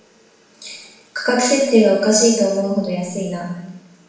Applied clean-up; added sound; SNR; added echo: none; none; none; reverberation time 0.9 s.